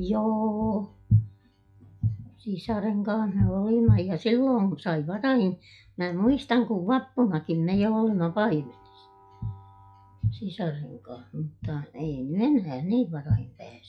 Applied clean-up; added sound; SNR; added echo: classical method log-MMSE.